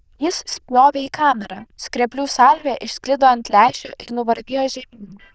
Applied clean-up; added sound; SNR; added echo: neural diffusion model UNIVERSE++.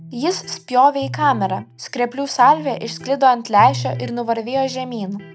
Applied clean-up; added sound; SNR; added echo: none; Electric guitar; 14 dB; none.